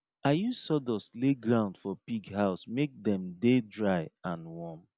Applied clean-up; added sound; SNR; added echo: none; none; none; none.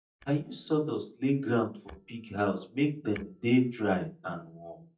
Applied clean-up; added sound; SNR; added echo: neural mask model DeepFilterNet 3.